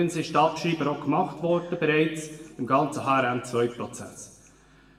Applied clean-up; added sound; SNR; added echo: none; none; none; reverberation time 1.1 s.